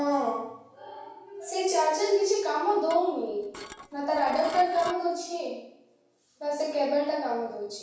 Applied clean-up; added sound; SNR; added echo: none; Dishes, pots, and pans / Glass; 14 dB; reverberation time 0.7 s.